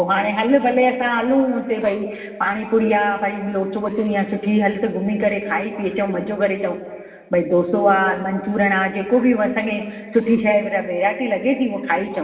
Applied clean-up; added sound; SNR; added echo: neural separator model SepFormer DNS4.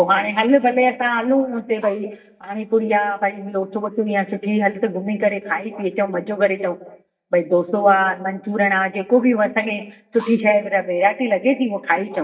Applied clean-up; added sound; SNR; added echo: neural mask model DeepFilterNet 3.